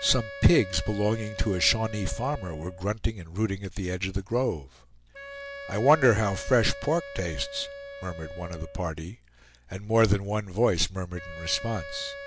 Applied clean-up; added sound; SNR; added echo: none; Wind instrument, woodwind instrument; 15 dB; none.